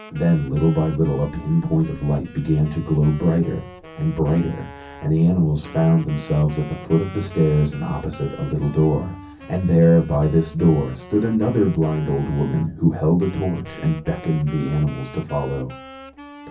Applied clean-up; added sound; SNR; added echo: none; Wind instrument, woodwind instrument; 20 dB; reverberation time 0.3 s.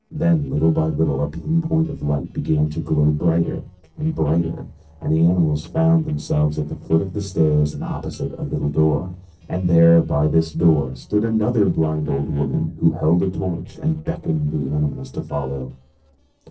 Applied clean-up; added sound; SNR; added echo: neural separator model SepFormer DNS4.